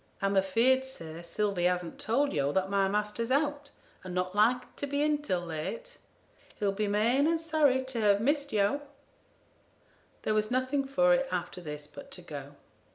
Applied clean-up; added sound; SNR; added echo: none; none; none; none.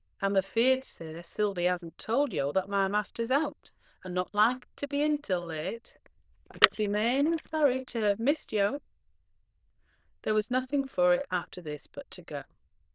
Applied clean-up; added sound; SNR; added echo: neural diffusion model UNIVERSE++.